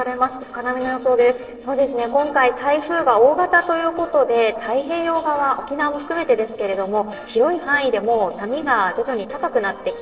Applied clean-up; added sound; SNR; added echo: neural separator model SepFormer DNS4.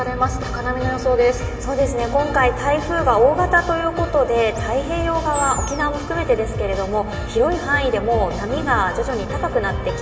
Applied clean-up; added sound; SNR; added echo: none; Animal; 14 dB; reverberation time 2.6 s.